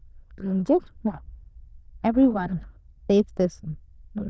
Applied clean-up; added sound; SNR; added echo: neural diffusion model UNIVERSE++.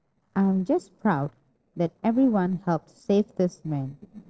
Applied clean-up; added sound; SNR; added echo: neural separator model SepFormer DNS4.